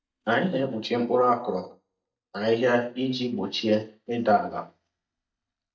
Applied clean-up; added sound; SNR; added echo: neural mask model DeepFilterNet 3.